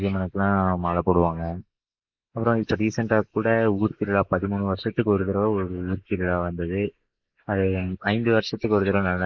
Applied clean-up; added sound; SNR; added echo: neural mask model Resemble Enhance denoiser.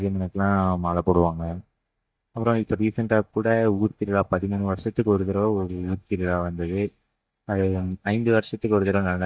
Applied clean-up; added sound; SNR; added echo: neural mask model DeepFilterNet 3.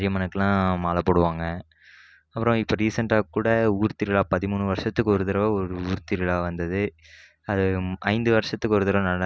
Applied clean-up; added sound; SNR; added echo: none; none; none; none.